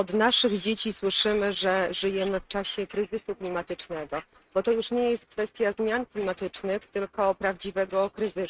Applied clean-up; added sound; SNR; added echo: neural mask model RNNoise.